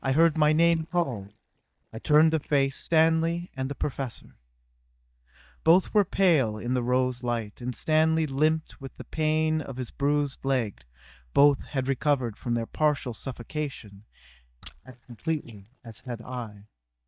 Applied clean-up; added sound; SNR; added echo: neural mask model DeepFilterNet 3.